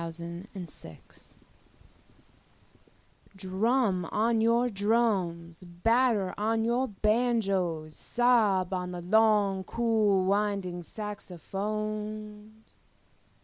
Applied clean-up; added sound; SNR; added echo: none; none; none; none.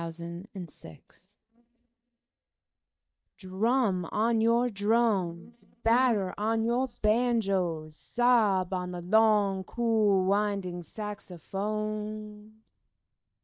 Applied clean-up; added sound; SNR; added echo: neural mask model DeepFilterNet 3.